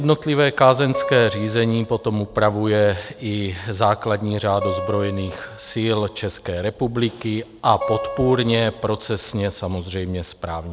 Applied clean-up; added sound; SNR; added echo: none; Acoustic guitar; 11 dB; none.